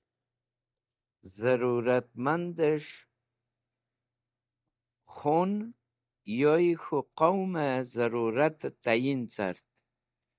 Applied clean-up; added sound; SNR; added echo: neural mask model DeepFilterNet 3.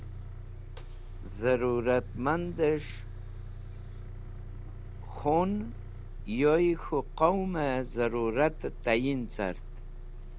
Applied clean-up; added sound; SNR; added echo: none; Bus; 9 dB; none.